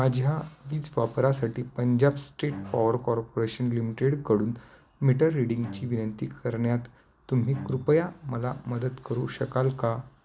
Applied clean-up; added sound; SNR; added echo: none; Bowed string instrument; 20 dB; none.